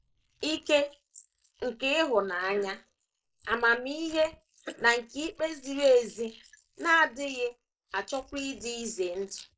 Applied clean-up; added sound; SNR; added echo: neural mask model Resemble Enhance denoiser.